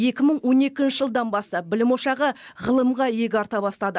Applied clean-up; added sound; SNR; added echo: none; none; none; none.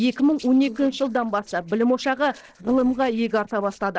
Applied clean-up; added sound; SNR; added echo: neural separator model SepFormer DNS4.